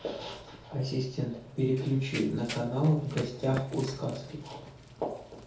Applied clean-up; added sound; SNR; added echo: none; Run; 15 dB; reverberation time 0.6 s.